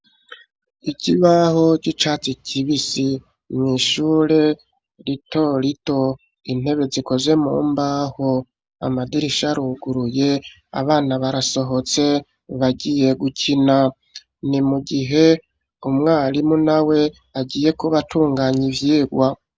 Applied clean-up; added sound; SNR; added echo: none; none; none; none.